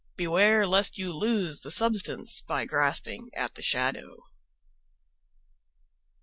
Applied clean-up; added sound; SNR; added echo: none; none; none; none.